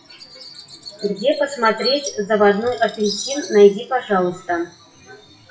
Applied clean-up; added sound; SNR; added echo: classical method WPE with log-MMSE.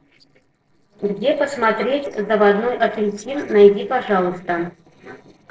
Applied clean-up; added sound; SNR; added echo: neural separator model SepFormer DNS4.